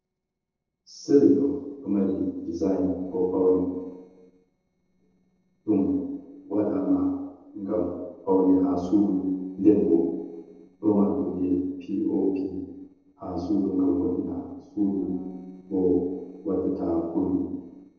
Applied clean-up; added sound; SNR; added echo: neural separator model SepFormer DNS4.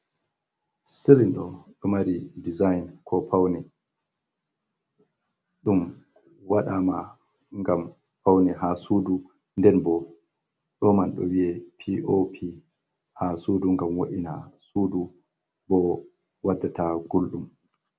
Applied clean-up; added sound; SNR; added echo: none; none; none; none.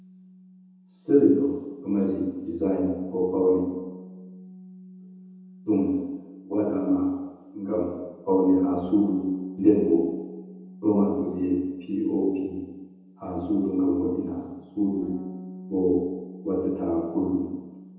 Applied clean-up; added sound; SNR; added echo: none; Bass guitar; 17 dB; reverberation time 1.1 s.